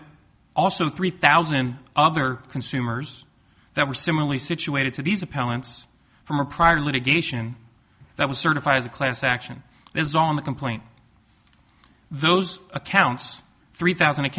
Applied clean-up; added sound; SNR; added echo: none; none; none; none.